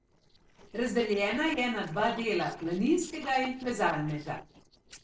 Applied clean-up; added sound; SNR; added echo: neural separator model SepFormer DNS4.